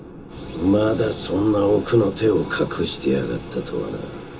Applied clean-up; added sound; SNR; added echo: none; none; none; reverberation time 0.2 s.